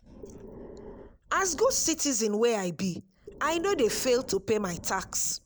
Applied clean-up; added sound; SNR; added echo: none; Breathing; 18 dB; none.